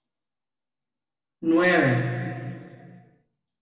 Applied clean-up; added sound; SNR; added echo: none; none; none; reverberation time 1.8 s.